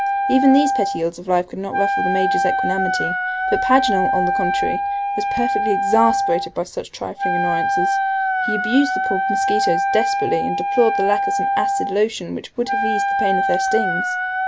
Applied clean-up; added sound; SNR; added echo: none; Wind instrument, woodwind instrument; -2 dB; none.